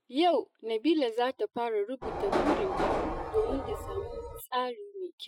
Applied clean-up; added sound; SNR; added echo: classical method Wiener filter.